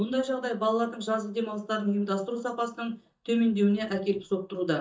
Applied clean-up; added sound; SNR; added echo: neural mask model DeepFilterNet 3.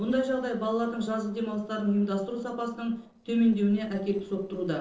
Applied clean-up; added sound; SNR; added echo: neural separator model SepFormer DNS4.